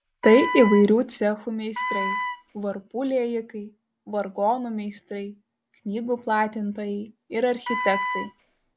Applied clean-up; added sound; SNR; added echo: none; Wind instrument, woodwind instrument; 6 dB; none.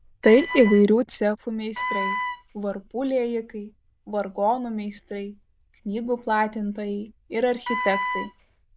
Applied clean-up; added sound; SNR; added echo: neural diffusion model UNIVERSE++.